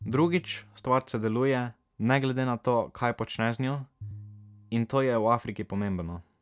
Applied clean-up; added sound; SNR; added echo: none; Piano; 19 dB; none.